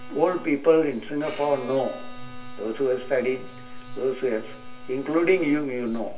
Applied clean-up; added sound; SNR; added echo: none; Bowed string instrument; 20 dB; reverberation time 0.2 s.